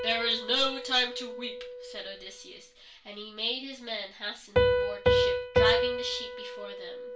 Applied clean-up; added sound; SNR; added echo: none; Piano; -3 dB; reverberation time 0.3 s.